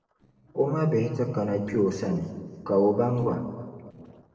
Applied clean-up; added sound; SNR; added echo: neural separator model SepFormer DNS4.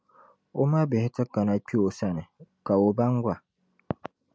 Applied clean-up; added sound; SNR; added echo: none; none; none; none.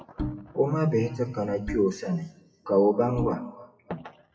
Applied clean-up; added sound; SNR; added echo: classical method WPE with log-MMSE.